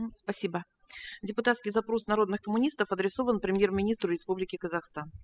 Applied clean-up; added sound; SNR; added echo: classical method spectral subtraction.